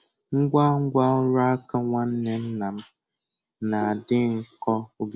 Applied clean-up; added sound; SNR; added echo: none; none; none; none.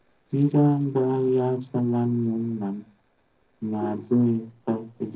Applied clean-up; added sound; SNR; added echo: neural separator model SepFormer DNS4.